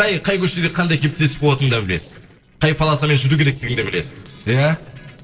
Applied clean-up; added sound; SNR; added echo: neural separator model SepFormer DNS4.